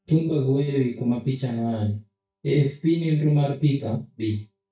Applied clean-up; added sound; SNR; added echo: neural mask model DeepFilterNet 3.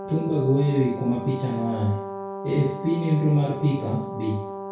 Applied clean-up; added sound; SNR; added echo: none; Brass instrument; 9 dB; reverberation time 0.5 s.